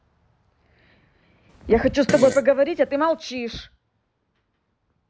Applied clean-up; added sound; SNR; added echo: none; Fart; 9 dB; none.